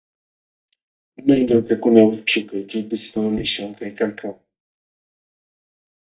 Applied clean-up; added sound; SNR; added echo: neural mask model DeepFilterNet 3.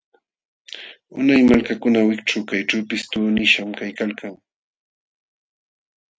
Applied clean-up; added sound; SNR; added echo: none; none; none; none.